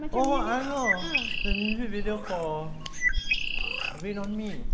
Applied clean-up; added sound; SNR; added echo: none; Meow + Bird; -2 dB; none.